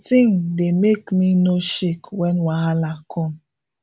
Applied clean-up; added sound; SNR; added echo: none; none; none; none.